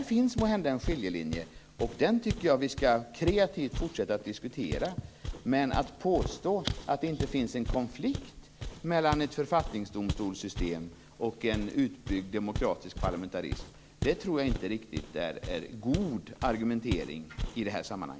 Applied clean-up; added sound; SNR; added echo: none; Walk, footsteps; 8 dB; none.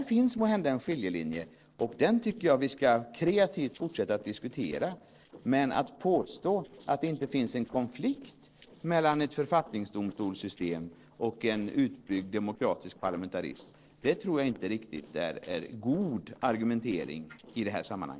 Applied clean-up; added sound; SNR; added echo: neural separator model SepFormer DNS4.